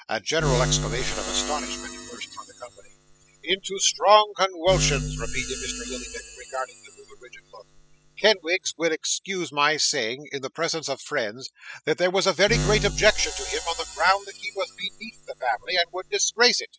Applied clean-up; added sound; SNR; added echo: classical method spectral subtraction.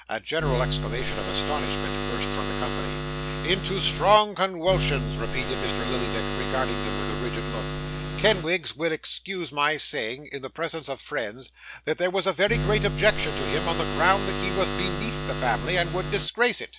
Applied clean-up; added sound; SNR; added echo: none; Buzz; 1 dB; none.